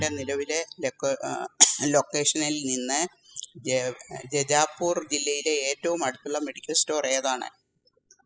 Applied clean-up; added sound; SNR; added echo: classical method spectral subtraction.